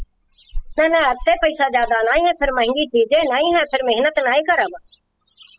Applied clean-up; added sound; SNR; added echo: classical method spectral subtraction.